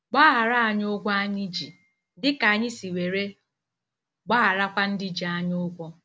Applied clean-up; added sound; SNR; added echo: none; none; none; none.